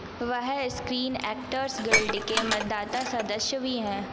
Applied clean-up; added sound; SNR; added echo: none; Dishes, pots, and pans; 2 dB; none.